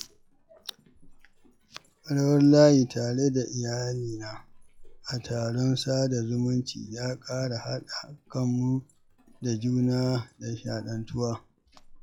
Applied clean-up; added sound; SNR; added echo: classical method log-MMSE.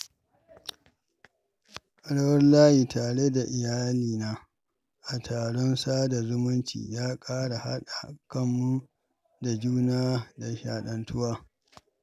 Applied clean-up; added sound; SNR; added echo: none; none; none; none.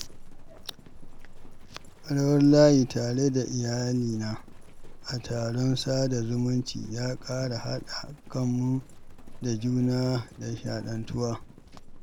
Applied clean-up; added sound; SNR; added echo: none; Livestock, farm animals, working animals; 14 dB; none.